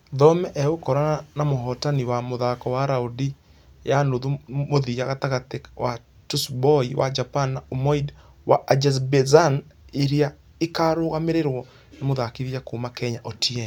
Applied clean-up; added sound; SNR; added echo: none; none; none; none.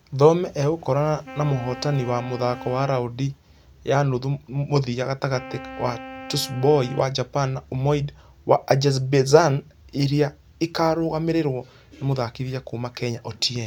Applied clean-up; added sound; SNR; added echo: none; Wind instrument, woodwind instrument; 17 dB; none.